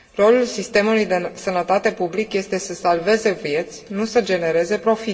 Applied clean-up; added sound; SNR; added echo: none; none; none; reverberation time 2.2 s.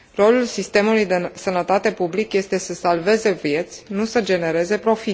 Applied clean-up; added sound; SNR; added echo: none; none; none; none.